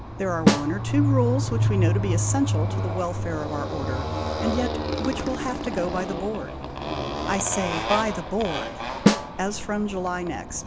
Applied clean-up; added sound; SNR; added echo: none; Motorcycle + Snare drum; -2 dB; none.